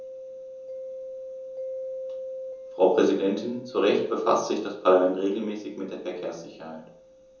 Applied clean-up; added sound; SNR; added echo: none; Mallet percussion; 13 dB; reverberation time 0.7 s.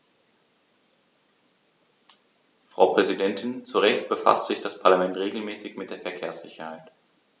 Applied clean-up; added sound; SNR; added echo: none; none; none; none.